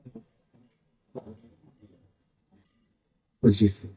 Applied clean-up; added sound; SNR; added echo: neural mask model DeepFilterNet 3.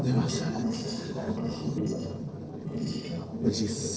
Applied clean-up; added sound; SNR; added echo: neural separator model SepFormer DNS4.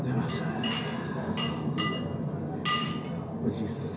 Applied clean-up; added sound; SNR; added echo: none; Glass; 5 dB; reverberation time 0.3 s.